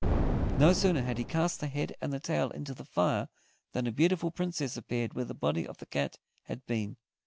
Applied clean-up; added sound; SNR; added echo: none; Boom; 0 dB; none.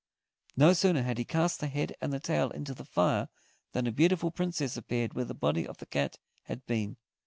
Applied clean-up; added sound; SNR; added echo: none; none; none; none.